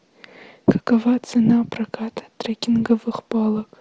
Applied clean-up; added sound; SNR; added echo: none; none; none; none.